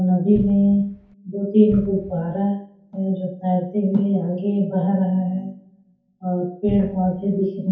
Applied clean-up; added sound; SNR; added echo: none; Cupboard open or close; 14 dB; reverberation time 0.6 s.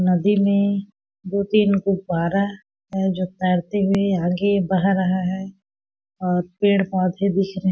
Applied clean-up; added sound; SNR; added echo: none; none; none; none.